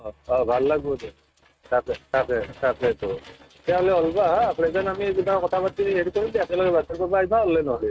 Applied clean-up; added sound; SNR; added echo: neural mask model RNNoise.